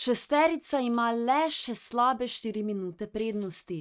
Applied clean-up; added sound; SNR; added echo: neural mask model RNNoise.